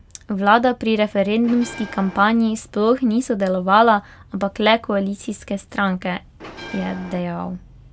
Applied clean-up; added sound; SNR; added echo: none; Bell; 16 dB; none.